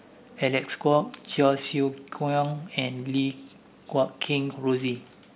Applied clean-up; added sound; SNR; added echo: none; none; none; none.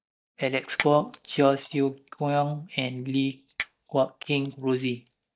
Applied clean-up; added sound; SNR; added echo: neural mask model DeepFilterNet 3.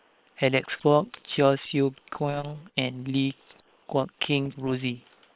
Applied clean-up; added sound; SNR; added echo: neural separator model SepFormer WHAM!.